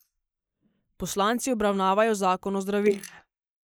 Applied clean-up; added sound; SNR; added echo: neural mask model Resemble Enhance denoiser.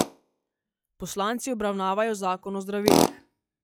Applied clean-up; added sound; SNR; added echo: classical method log-MMSE.